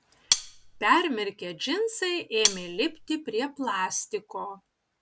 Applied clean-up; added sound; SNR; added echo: none; Cutlery, silverware; 0 dB; none.